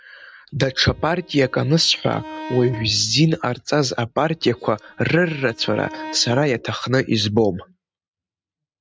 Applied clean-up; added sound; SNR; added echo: neural mask model RNNoise.